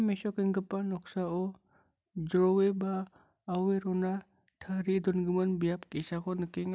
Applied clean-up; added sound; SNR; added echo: none; none; none; none.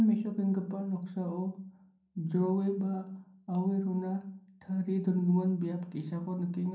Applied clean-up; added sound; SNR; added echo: none; none; none; reverberation time 0.6 s.